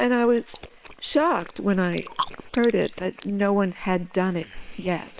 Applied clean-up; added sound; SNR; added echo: neural separator model SepFormer WHAM!.